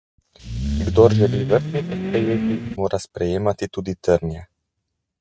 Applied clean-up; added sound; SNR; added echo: neural mask model RNNoise.